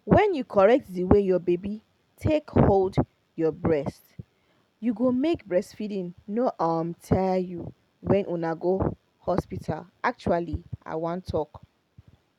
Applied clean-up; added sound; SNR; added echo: none; none; none; none.